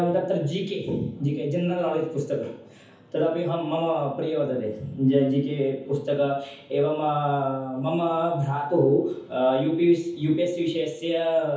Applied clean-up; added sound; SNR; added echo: none; none; none; reverberation time 0.7 s.